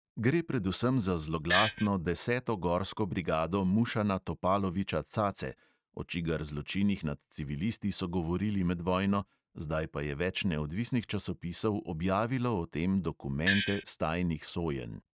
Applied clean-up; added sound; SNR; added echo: neural mask model RNNoise.